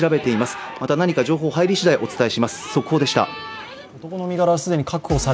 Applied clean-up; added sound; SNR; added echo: none; none; none; none.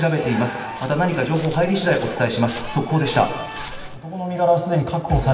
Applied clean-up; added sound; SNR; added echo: none; Walk, footsteps; 13 dB; reverberation time 2.1 s.